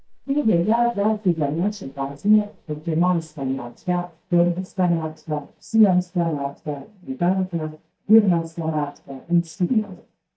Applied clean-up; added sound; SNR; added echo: neural mask model DeepFilterNet 3.